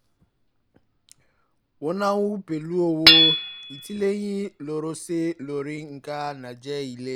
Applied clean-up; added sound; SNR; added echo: none; Hammer / Chink, clink; -1 dB; none.